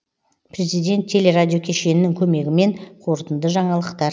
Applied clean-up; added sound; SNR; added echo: none; none; none; none.